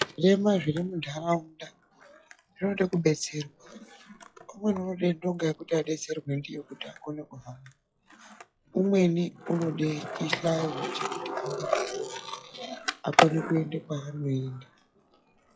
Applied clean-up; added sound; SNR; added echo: classical method log-MMSE.